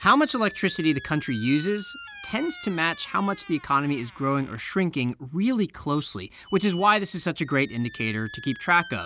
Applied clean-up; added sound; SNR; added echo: none; Squeak; 19 dB; none.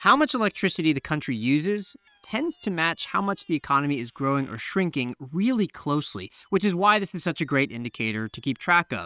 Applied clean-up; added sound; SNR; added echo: neural separator model SepFormer WHAM!.